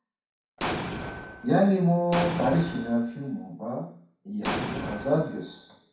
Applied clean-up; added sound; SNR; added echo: none; Explosion; 7 dB; reverberation time 0.6 s.